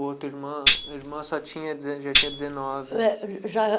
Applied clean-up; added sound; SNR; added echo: none; Tambourine; -2 dB; none.